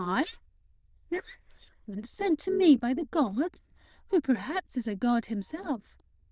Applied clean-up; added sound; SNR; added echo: neural diffusion model UNIVERSE++.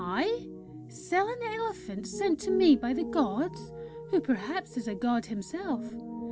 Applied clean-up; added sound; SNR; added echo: none; Piano; 9 dB; none.